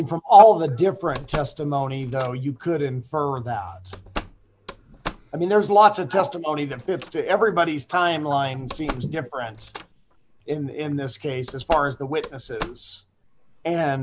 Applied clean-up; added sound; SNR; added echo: none; Slam; 17 dB; none.